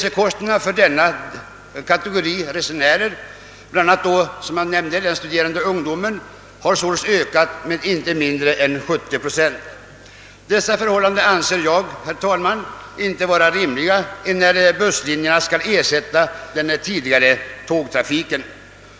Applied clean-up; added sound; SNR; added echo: none; none; none; none.